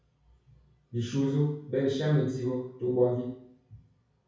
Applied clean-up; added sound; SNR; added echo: none; none; none; reverberation time 0.6 s.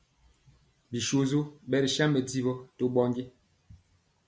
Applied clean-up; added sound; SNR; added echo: none; none; none; none.